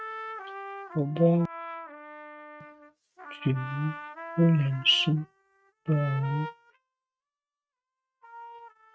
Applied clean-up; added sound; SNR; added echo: neural mask model RNNoise.